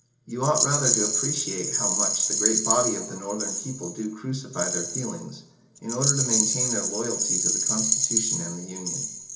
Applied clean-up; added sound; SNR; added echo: none; Rattle; -4 dB; reverberation time 1.5 s.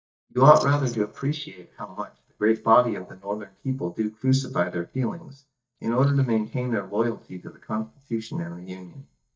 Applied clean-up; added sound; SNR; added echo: neural mask model DeepFilterNet 3.